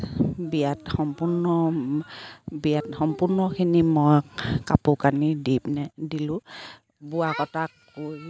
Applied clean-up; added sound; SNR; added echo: none; none; none; none.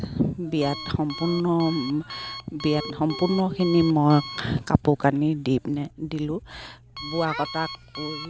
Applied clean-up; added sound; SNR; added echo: none; Alarm; 15 dB; none.